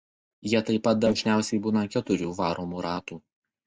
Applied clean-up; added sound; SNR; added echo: neural separator model SepFormer DNS4.